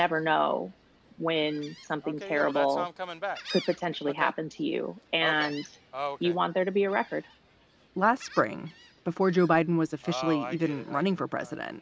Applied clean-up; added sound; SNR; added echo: none; Gull, seagull; 11 dB; none.